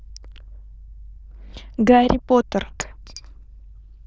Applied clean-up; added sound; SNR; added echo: neural diffusion model UNIVERSE++.